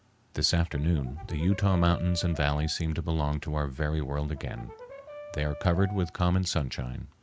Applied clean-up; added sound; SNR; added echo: none; Brass instrument; 17 dB; none.